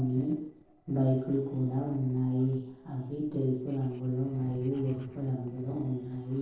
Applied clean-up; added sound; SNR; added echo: neural separator model SepFormer DNS4.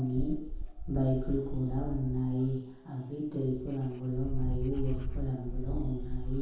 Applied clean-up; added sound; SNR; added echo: none; Dog; 2 dB; reverberation time 0.8 s.